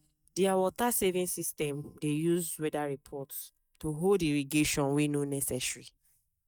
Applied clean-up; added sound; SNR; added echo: neural mask model DeepFilterNet 3.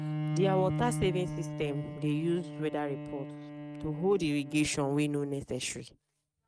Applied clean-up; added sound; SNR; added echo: neural mask model RNNoise.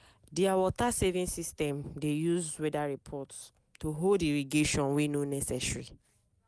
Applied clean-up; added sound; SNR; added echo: none; none; none; none.